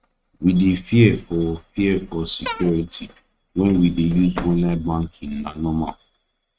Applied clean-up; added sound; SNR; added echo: neural mask model RNNoise.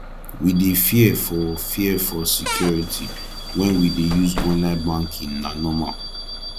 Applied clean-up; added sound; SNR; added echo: none; Cupboard open or close / Door + Bus / Alarm; 9 dB; none.